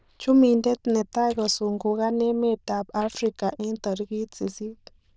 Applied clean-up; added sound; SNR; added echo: neural diffusion model UNIVERSE++.